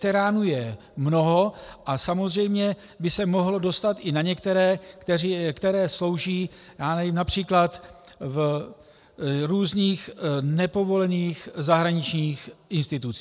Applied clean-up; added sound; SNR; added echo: none; none; none; none.